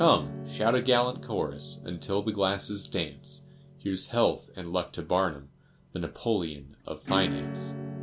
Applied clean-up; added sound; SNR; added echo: none; Acoustic guitar / Strum; 10 dB; none.